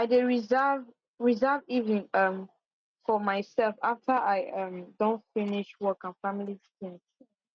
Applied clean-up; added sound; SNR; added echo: none; none; none; none.